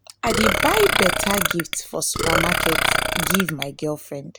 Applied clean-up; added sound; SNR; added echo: none; Burping, eructation; -2 dB; none.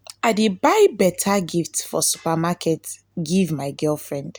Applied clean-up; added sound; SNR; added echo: none; none; none; none.